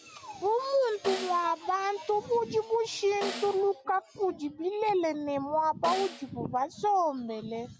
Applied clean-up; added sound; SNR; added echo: none; Snare drum; 12 dB; none.